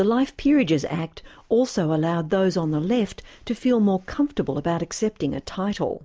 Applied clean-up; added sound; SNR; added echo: none; none; none; none.